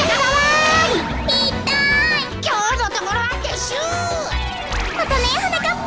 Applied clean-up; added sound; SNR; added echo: none; Train; 11 dB; none.